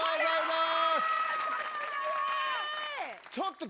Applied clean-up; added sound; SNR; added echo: none; none; none; none.